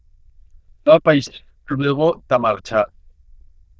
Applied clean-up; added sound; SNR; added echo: neural diffusion model UNIVERSE++.